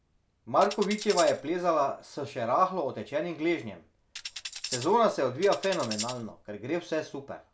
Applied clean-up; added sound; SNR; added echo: none; Tambourine; 11 dB; none.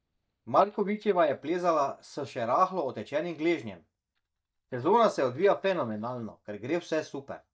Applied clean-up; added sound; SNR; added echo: neural mask model DeepFilterNet 3.